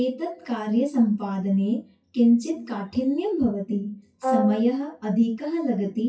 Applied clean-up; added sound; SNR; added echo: classical method WPE with log-MMSE.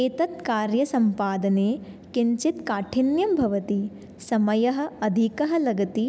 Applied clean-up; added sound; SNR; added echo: none; none; none; none.